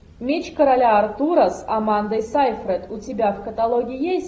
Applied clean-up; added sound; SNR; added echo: none; none; none; none.